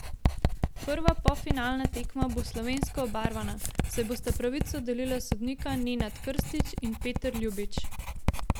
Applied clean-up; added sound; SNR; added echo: none; Writing; -3 dB; none.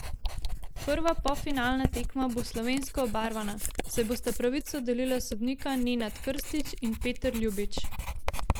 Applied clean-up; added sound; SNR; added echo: neural mask model Resemble Enhance denoiser.